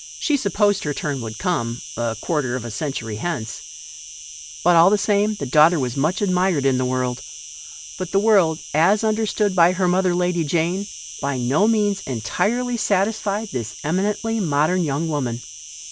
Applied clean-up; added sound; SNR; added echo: none; Insect; 15 dB; none.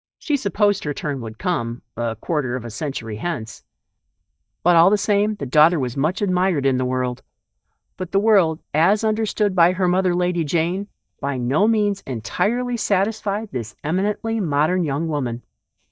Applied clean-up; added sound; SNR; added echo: neural mask model DeepFilterNet 3.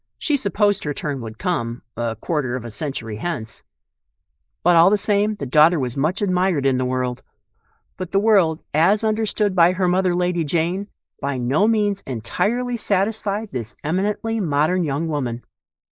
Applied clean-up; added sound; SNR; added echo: neural mask model Resemble Enhance denoiser.